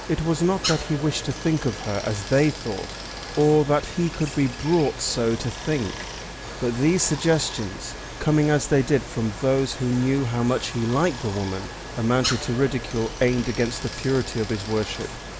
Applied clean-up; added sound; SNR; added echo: none; Stream; 11 dB; none.